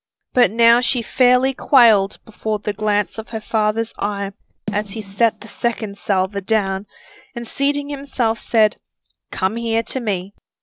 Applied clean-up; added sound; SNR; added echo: neural separator model SepFormer DNS4.